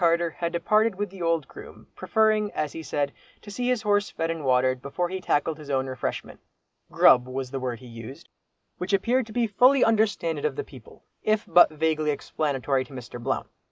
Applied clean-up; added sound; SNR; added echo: neural mask model Resemble Enhance denoiser.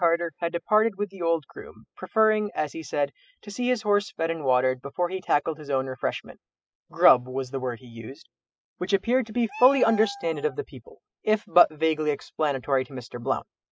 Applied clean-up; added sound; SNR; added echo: classical method spectral subtraction.